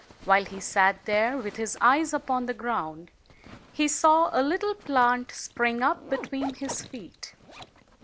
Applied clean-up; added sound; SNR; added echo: none; Zipper (clothing); 19 dB; none.